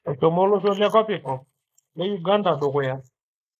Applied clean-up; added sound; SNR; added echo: neural mask model Resemble Enhance denoiser.